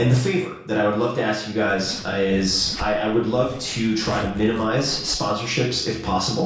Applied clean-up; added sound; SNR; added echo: none; Zipper (clothing); 14 dB; reverberation time 0.6 s.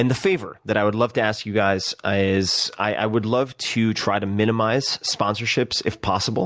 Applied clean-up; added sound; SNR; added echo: none; none; none; none.